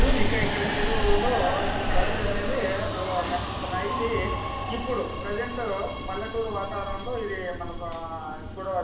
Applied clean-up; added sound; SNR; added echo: none; Subway, metro, underground; -3 dB; reverberation time 0.8 s.